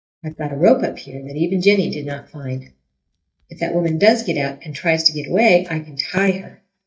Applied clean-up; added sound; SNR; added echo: neural mask model DeepFilterNet 3.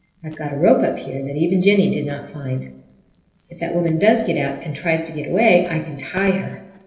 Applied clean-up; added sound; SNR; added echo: neural separator model SepFormer DNS4.